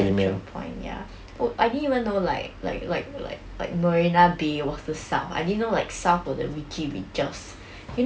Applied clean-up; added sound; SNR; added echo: none; none; none; none.